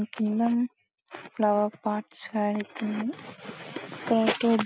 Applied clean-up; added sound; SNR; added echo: none; none; none; none.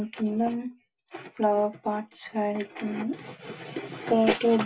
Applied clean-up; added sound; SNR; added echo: none; none; none; reverberation time 0.1 s.